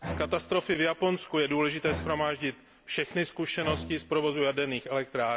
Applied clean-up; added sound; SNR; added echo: none; Bowed string instrument; 13 dB; none.